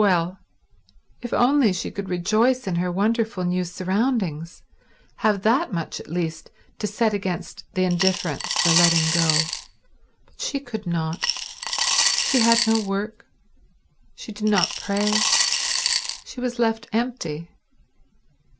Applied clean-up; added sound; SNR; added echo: none; Coin (dropping) / Glass; -1 dB; none.